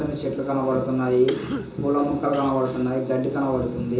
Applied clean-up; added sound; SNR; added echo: none; Cough; 12 dB; reverberation time 0.6 s.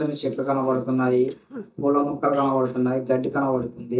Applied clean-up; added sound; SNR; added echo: neural mask model DeepFilterNet 3.